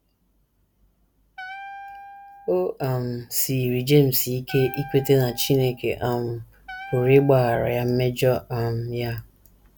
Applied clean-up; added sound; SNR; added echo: none; Wind instrument, woodwind instrument; 18 dB; none.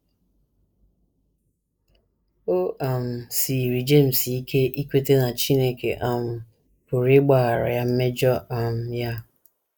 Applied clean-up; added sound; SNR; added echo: neural mask model Resemble Enhance denoiser.